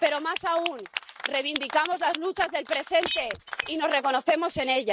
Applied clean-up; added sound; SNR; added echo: neural mask model RNNoise.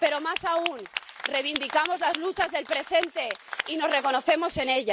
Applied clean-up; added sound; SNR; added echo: none; none; none; none.